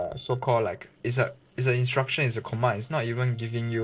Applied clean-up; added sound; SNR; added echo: neural separator model SepFormer DNS4.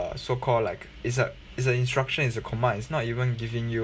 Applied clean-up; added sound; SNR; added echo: none; none; none; none.